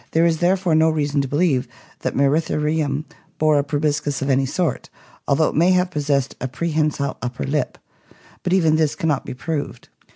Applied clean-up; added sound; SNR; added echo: none; none; none; none.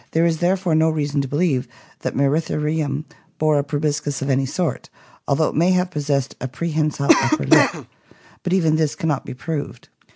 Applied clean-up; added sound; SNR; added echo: none; Cough; -2 dB; none.